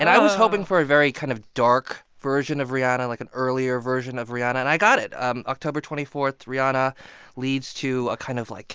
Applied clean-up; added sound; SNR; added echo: none; none; none; none.